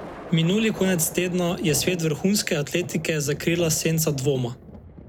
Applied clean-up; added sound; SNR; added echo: none; Thunder; 15 dB; none.